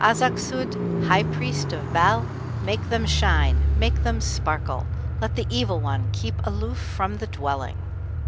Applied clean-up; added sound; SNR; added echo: none; Car; -2 dB; none.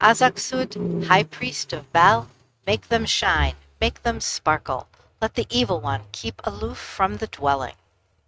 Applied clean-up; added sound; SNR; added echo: neural mask model RNNoise.